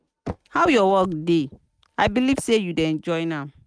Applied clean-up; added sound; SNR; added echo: neural mask model RNNoise.